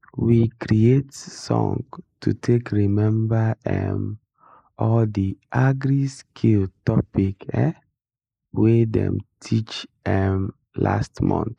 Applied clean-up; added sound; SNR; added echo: neural mask model Resemble Enhance denoiser.